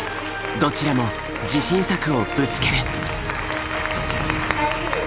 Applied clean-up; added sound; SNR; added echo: none; none; none; none.